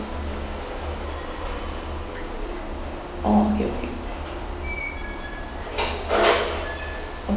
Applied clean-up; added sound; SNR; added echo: none; none; none; none.